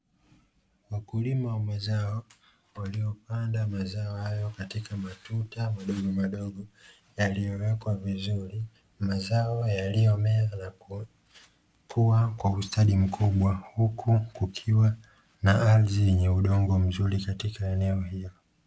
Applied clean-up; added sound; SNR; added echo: none; none; none; none.